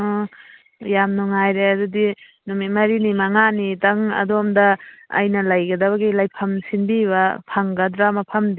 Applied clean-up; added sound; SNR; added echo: none; none; none; none.